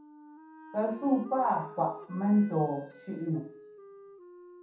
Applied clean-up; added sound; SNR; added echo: none; Wind instrument, woodwind instrument; 18 dB; reverberation time 0.7 s.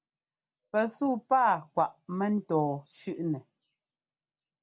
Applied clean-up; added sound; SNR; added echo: none; none; none; none.